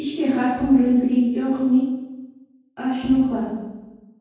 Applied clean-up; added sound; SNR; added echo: none; none; none; reverberation time 1.3 s.